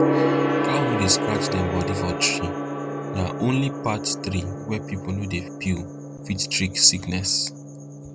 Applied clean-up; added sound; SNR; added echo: none; Gong; 1 dB; none.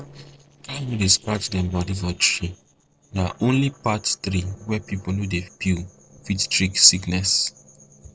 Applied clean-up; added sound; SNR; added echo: neural separator model SepFormer DNS4.